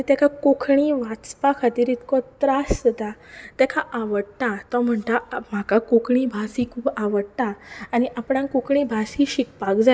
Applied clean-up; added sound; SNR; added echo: none; none; none; none.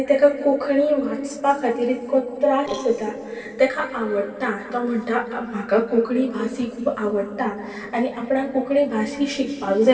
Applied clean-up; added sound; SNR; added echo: neural separator model SepFormer DNS4.